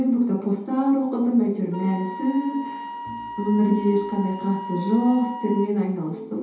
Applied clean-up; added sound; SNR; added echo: none; Wind instrument, woodwind instrument; 13 dB; reverberation time 0.8 s.